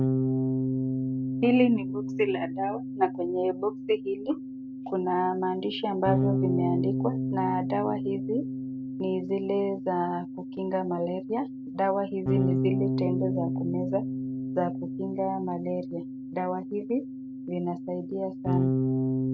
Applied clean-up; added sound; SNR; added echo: none; Bass guitar; 0 dB; none.